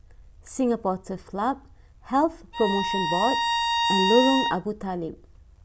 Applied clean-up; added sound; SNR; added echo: none; Bowed string instrument; 0 dB; none.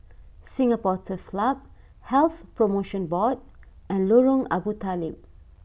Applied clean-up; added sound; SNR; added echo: none; none; none; none.